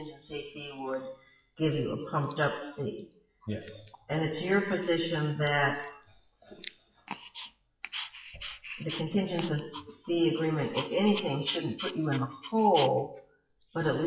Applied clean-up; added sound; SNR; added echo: classical method WPE with log-MMSE.